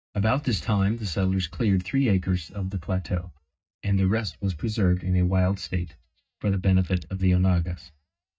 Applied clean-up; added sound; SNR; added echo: neural mask model DeepFilterNet 3.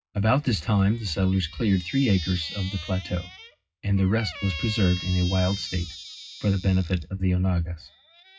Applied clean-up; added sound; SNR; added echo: classical method WPE with log-MMSE.